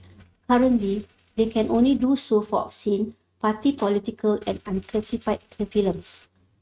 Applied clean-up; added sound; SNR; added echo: neural mask model RNNoise.